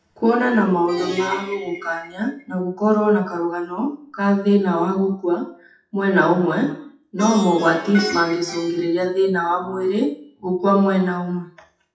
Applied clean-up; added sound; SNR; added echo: classical method WPE with log-MMSE.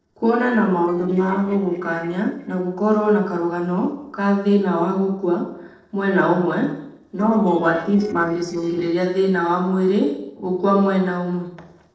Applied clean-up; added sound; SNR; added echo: neural separator model SepFormer DNS4.